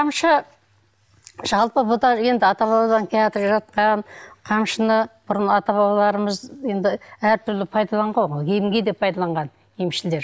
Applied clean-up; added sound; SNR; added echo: none; none; none; none.